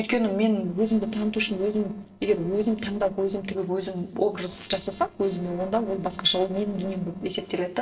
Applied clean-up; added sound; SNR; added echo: neural separator model SepFormer DNS4.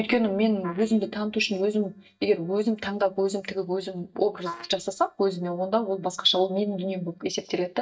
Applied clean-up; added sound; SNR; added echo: neural mask model DeepFilterNet 3.